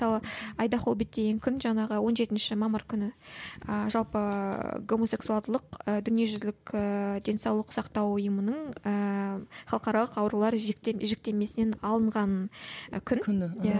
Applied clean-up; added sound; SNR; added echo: none; none; none; none.